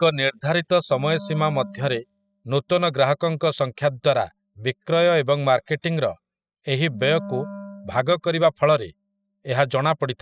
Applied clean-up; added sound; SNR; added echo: classical method spectral subtraction.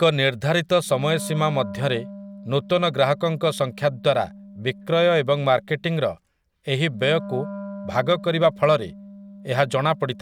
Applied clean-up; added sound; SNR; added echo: none; Wind instrument, woodwind instrument; 16 dB; none.